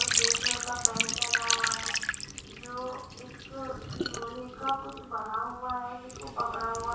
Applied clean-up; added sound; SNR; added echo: none; Trickle, dribble / Sink (filling or washing); -4 dB; reverberation time 0.7 s.